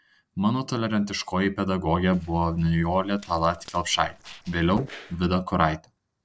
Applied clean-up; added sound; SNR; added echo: neural separator model SepFormer DNS4.